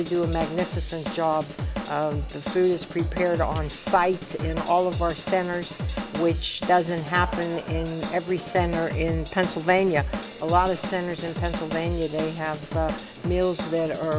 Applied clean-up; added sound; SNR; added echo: none; Drum / Drum kit; 6 dB; none.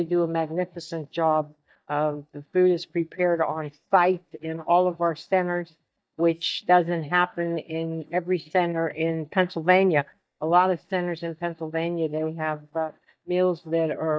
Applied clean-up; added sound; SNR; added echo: neural mask model DeepFilterNet 3.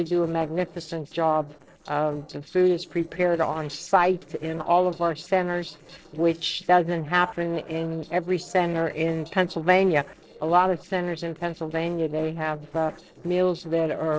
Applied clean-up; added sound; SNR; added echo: neural separator model SepFormer DNS4.